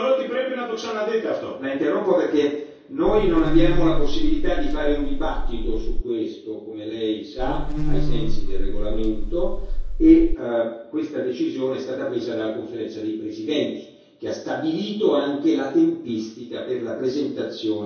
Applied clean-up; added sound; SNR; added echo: none; Buzz; -4 dB; reverberation time 0.6 s.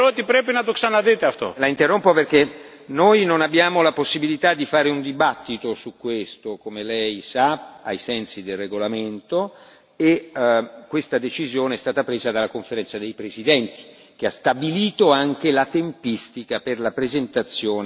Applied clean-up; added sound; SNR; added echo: none; none; none; none.